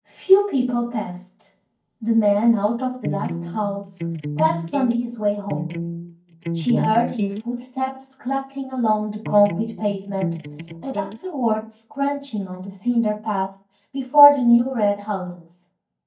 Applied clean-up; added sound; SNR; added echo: neural mask model DeepFilterNet 3.